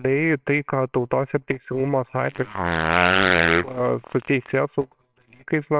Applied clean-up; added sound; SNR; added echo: neural separator model SepFormer WHAMR!.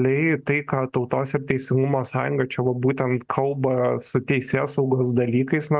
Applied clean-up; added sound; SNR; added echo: none; none; none; none.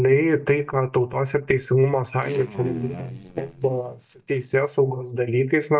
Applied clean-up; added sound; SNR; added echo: neural mask model DeepFilterNet 3.